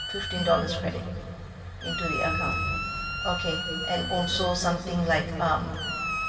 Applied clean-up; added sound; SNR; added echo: none; Squeak; 5 dB; reverberation time 2.5 s.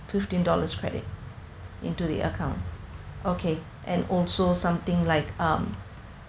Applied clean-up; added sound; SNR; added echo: none; none; none; none.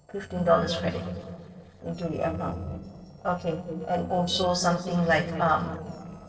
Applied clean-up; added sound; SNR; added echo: neural separator model SepFormer DNS4.